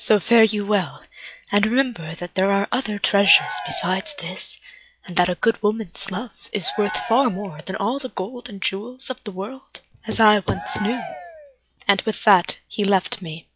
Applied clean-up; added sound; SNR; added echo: classical method log-MMSE.